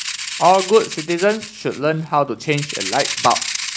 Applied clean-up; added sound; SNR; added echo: none; Rattle (instrument); 8 dB; none.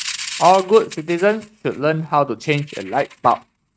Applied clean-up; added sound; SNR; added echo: neural mask model RNNoise.